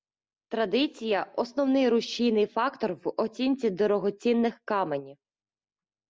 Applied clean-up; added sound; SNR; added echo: none; none; none; none.